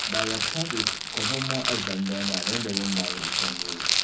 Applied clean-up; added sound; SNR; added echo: none; Rattle; -4 dB; reverberation time 0.3 s.